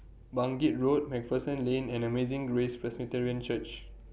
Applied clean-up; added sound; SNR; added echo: none; none; none; none.